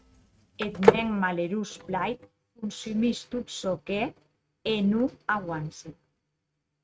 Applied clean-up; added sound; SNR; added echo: neural mask model RNNoise.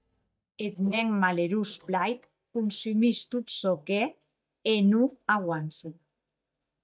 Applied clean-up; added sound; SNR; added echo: neural mask model DeepFilterNet 3.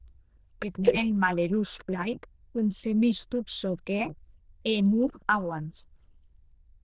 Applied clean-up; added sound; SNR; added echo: neural diffusion model UNIVERSE++.